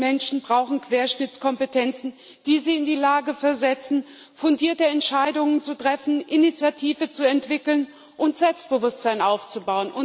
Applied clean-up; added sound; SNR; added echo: none; none; none; none.